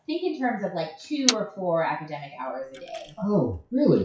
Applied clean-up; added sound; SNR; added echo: classical method WPE with log-MMSE.